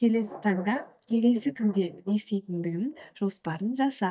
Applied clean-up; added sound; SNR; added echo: neural mask model DeepFilterNet 3.